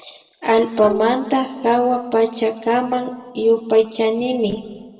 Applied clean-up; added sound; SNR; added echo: neural separator model SepFormer DNS4.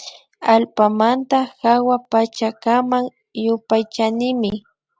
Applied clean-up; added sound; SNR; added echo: none; none; none; none.